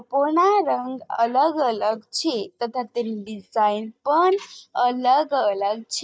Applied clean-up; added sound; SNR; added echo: neural mask model DeepFilterNet 3.